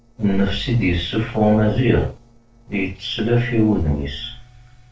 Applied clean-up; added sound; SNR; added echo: neural separator model SepFormer DNS4.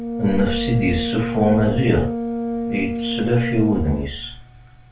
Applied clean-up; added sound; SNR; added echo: none; Brass instrument; 4 dB; reverberation time 0.3 s.